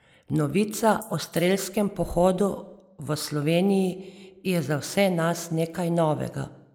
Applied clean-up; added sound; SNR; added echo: neural mask model Resemble Enhance denoiser.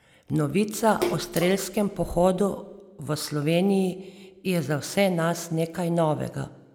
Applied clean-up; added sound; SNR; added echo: none; Splash, splatter; 9 dB; none.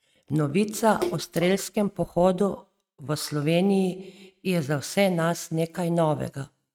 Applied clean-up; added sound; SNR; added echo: neural mask model RNNoise.